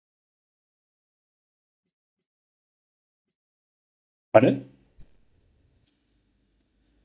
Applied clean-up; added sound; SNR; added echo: neural mask model DeepFilterNet 3.